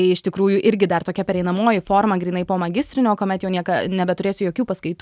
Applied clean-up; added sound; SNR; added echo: none; none; none; none.